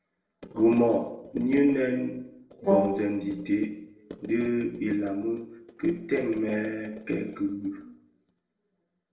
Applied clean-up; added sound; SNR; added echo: neural separator model SepFormer DNS4.